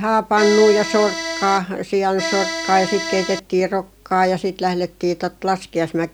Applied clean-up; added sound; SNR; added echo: none; Accordion; 6 dB; none.